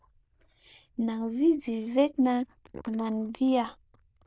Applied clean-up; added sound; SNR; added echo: neural diffusion model UNIVERSE++.